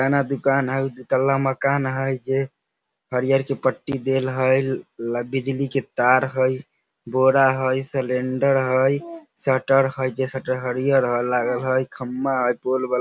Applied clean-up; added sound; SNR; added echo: none; none; none; none.